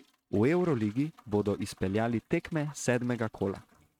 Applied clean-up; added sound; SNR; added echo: neural mask model RNNoise.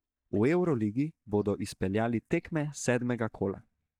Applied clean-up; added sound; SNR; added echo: neural mask model DeepFilterNet 3.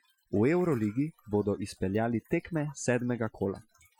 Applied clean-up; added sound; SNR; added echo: classical method Wiener filter.